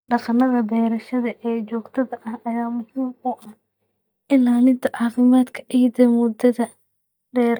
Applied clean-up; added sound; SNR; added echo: neural mask model DeepFilterNet 3.